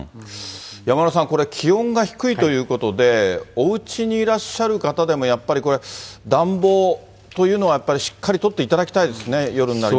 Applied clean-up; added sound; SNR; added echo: none; none; none; none.